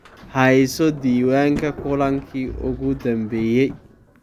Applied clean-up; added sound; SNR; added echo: none; Sliding door; 18 dB; none.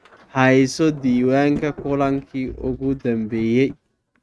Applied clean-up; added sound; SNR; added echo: neural mask model RNNoise.